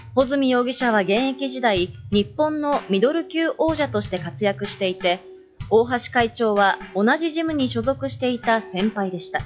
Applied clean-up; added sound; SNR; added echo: classical method log-MMSE.